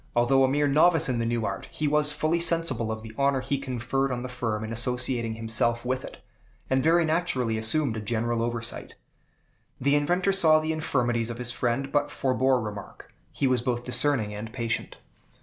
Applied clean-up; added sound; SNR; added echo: none; none; none; none.